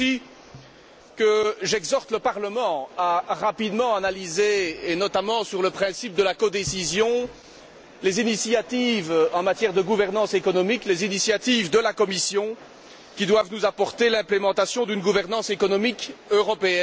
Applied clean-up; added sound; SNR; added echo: none; none; none; none.